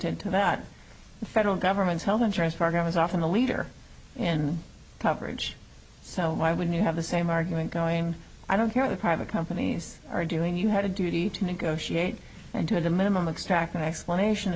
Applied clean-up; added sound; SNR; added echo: none; none; none; none.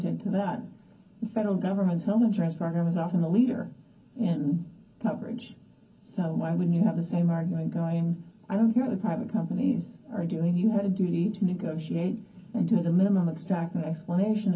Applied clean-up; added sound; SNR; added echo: none; none; none; reverberation time 0.4 s.